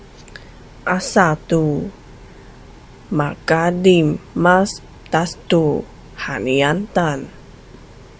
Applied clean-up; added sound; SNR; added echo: none; none; none; none.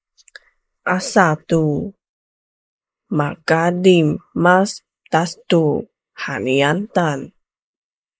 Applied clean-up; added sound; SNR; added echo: neural mask model Resemble Enhance denoiser.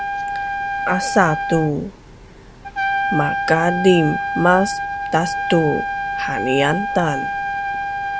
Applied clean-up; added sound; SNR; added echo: none; Trumpet; 3 dB; none.